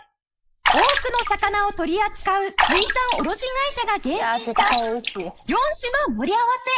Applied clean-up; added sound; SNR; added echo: neural mask model Resemble Enhance denoiser.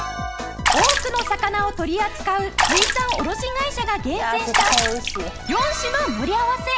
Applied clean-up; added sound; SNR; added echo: none; Water / Splash, splatter; 1 dB; none.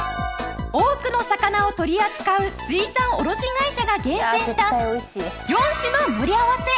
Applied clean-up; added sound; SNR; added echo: none; none; none; none.